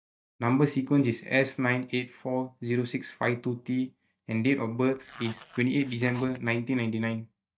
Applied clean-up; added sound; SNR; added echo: neural mask model DeepFilterNet 3.